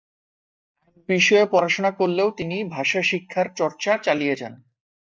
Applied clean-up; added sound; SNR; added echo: neural mask model DeepFilterNet 3.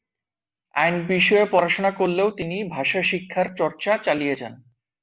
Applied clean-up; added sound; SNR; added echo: none; none; none; none.